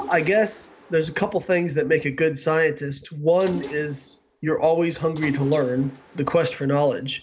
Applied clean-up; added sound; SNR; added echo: none; Mechanisms; 19 dB; none.